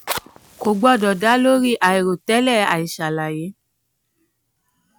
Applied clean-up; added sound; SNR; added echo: none; Fire; 19 dB; none.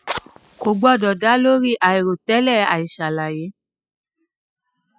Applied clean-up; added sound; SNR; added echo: classical method spectral subtraction.